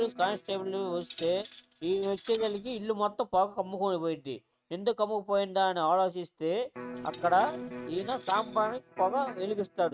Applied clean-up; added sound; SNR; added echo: neural mask model RNNoise.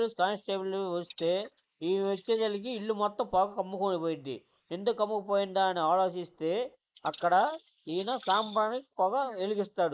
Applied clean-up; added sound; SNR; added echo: neural mask model Resemble Enhance denoiser.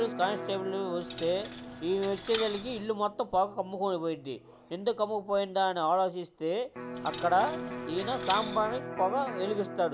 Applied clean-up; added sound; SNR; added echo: none; Electric guitar + Coin (dropping); 10 dB; none.